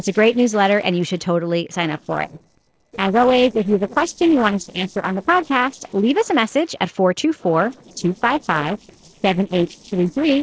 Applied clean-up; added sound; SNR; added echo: neural separator model SepFormer DNS4.